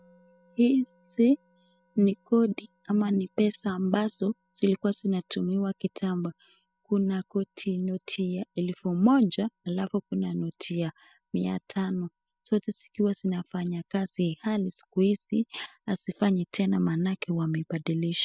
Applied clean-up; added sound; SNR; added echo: classical method spectral subtraction.